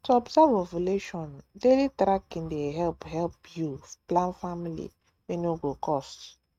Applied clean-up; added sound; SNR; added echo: neural mask model RNNoise.